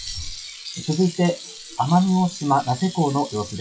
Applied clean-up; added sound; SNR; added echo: classical method WPE with log-MMSE.